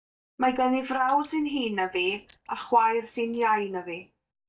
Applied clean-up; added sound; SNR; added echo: neural mask model DeepFilterNet 3.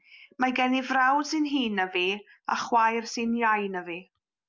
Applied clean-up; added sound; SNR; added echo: none; none; none; none.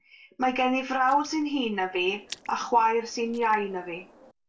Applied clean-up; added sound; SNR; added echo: neural separator model SepFormer DNS4.